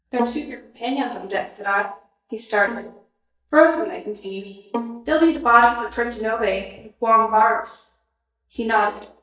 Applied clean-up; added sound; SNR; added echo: neural mask model DeepFilterNet 3.